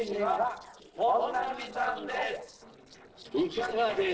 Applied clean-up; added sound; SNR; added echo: neural separator model SepFormer DNS4.